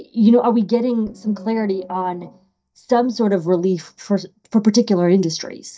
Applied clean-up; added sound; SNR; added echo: neural mask model DeepFilterNet 3.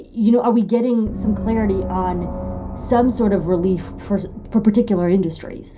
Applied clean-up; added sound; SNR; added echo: none; Gong; 11 dB; reverberation time 0.3 s.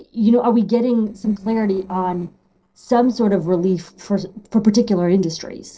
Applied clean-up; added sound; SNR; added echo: neural separator model SepFormer DNS4.